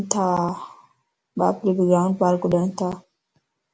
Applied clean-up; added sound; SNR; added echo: none; none; none; none.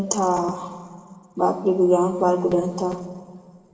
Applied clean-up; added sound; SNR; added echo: none; none; none; reverberation time 1.7 s.